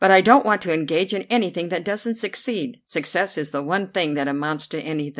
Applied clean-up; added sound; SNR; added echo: none; none; none; none.